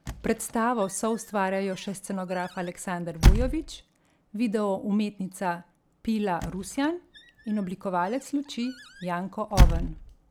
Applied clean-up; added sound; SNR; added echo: none; Squeak / Slam / Wood; -2 dB; none.